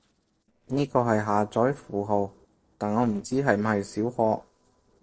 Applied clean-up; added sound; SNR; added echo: neural separator model SepFormer DNS4.